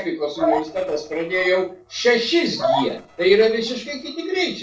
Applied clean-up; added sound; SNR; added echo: neural separator model SepFormer DNS4.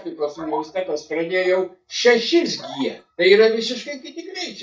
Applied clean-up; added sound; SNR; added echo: neural mask model DeepFilterNet 3.